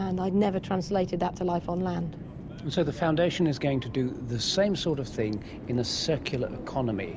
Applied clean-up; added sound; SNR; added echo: none; Subway, metro, underground; 11 dB; none.